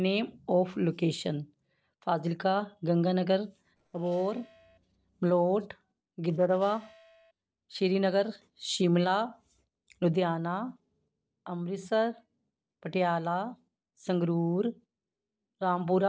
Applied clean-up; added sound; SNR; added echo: neural separator model SepFormer DNS4.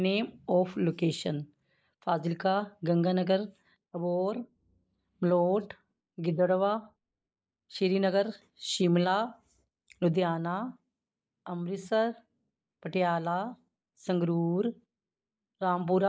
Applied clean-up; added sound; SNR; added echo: neural mask model Resemble Enhance denoiser.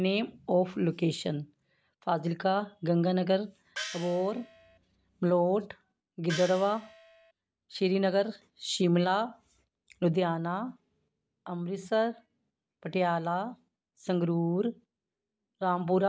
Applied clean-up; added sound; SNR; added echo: none; Gong; 12 dB; none.